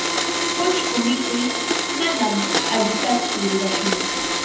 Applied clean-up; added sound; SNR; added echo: none; Domestic sounds, home sounds; -2 dB; reverberation time 0.7 s.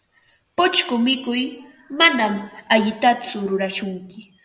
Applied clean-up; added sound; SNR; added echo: none; none; none; none.